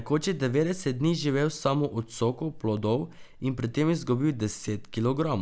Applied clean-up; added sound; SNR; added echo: none; none; none; none.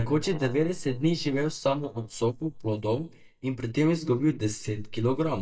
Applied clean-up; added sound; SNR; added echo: neural mask model DeepFilterNet 3.